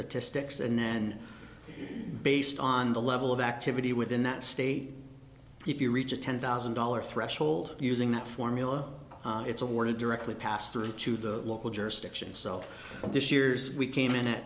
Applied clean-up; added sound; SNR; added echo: none; none; none; none.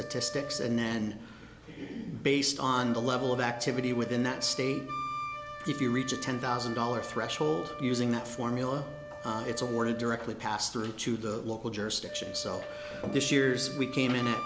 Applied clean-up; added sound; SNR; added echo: none; Wind instrument, woodwind instrument; 11 dB; none.